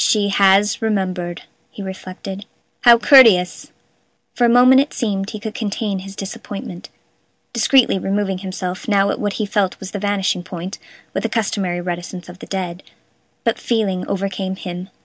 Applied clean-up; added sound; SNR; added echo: none; none; none; none.